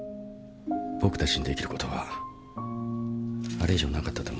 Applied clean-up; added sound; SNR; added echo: none; none; none; none.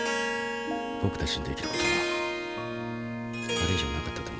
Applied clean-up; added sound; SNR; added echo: none; Harp; -2 dB; none.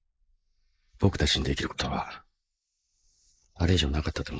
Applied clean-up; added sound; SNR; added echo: neural mask model Resemble Enhance denoiser.